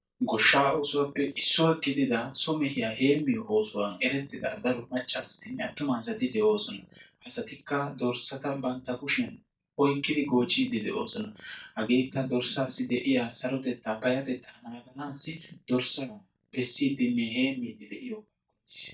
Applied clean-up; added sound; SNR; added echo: neural mask model DeepFilterNet 3.